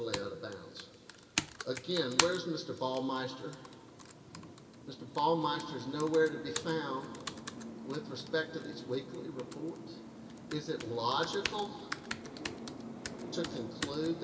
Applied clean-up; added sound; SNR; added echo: none; Computer keyboard; 6 dB; reverberation time 2.1 s.